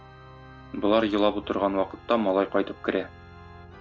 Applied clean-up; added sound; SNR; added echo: none; Organ; 20 dB; none.